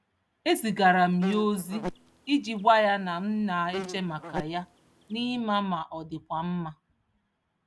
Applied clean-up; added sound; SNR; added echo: none; Insect; 13 dB; none.